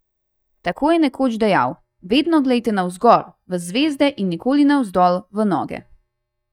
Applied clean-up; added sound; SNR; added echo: neural mask model DeepFilterNet 3.